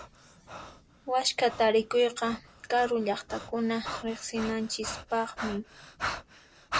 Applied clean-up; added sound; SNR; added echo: none; Breathing; 10 dB; none.